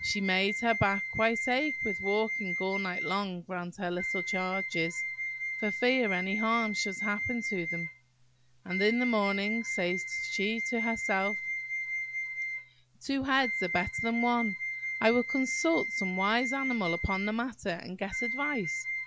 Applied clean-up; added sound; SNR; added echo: none; Wind instrument, woodwind instrument; 3 dB; none.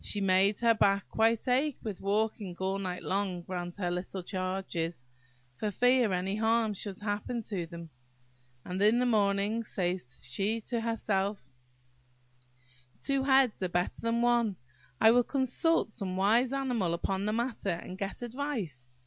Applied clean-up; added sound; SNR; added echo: none; none; none; none.